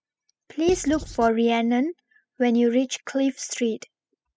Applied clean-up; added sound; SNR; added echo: classical method spectral subtraction.